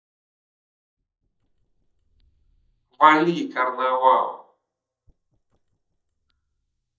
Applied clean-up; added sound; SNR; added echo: neural mask model DeepFilterNet 3.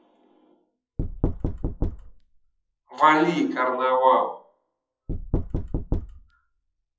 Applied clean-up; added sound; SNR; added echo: classical method WPE with log-MMSE.